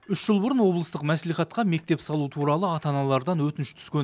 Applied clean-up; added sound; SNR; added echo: none; none; none; none.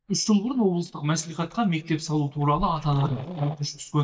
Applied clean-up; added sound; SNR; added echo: neural mask model DeepFilterNet 3.